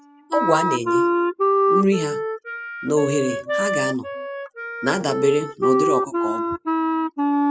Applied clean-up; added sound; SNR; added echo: classical method spectral subtraction.